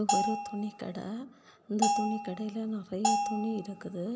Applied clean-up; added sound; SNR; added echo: none; Bell; -2 dB; none.